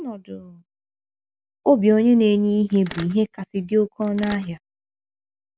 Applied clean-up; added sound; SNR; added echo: none; Mechanisms; 16 dB; none.